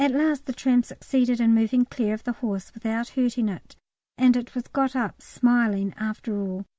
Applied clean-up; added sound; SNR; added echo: none; none; none; none.